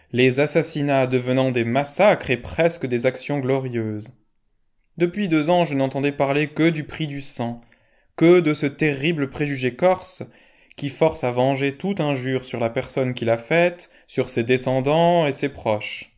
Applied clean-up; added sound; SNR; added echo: none; none; none; none.